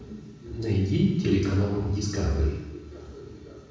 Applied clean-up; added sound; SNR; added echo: none; none; none; reverberation time 1.1 s.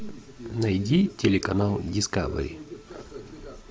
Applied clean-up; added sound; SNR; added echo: none; none; none; none.